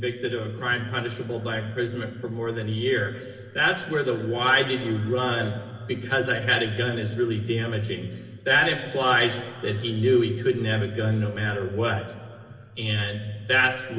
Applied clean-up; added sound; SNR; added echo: none; none; none; reverberation time 2.8 s.